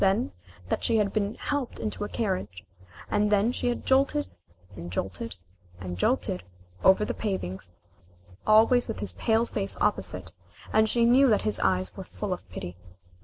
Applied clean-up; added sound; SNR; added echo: none; none; none; none.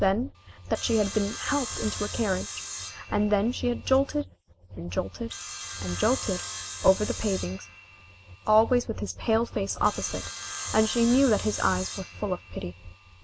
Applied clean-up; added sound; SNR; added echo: none; Sawing; 11 dB; none.